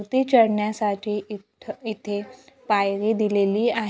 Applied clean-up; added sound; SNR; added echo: none; none; none; none.